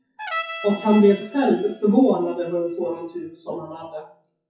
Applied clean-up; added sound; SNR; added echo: classical method WPE with log-MMSE.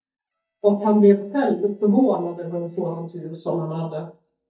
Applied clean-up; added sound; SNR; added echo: neural mask model DeepFilterNet 3.